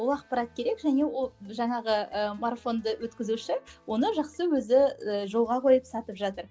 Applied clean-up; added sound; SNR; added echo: none; none; none; none.